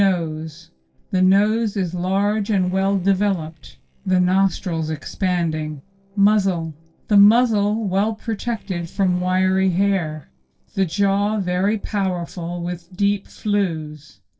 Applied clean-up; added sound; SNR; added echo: neural separator model SepFormer DNS4.